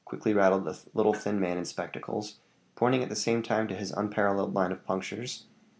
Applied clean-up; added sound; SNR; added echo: none; none; none; none.